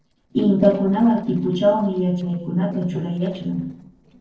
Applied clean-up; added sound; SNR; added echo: neural separator model SepFormer DNS4.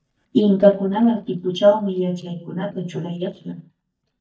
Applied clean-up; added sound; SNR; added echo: neural mask model DeepFilterNet 3.